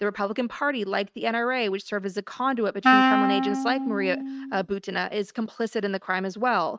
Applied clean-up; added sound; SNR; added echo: neural mask model RNNoise.